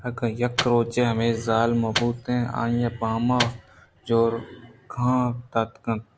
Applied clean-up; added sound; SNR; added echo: none; Microwave oven; 10 dB; none.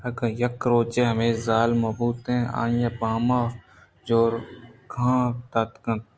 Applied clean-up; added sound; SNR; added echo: none; none; none; none.